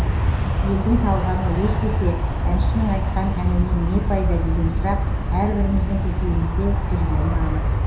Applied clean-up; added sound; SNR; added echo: none; Aircraft; -5 dB; reverberation time 0.7 s.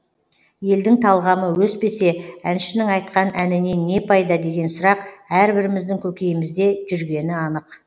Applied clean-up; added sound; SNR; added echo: none; none; none; none.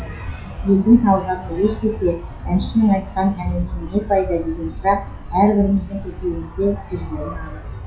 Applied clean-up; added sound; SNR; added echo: classical method WPE with log-MMSE.